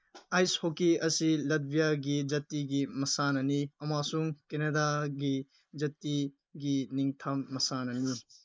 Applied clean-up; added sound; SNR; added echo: neural mask model Resemble Enhance denoiser.